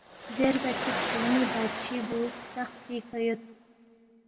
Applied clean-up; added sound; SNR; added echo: none; Waves, surf; 4 dB; reverberation time 2.1 s.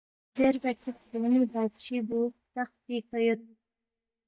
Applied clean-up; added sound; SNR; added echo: neural mask model DeepFilterNet 3.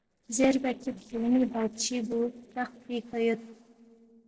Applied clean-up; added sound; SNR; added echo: neural separator model SepFormer DNS4.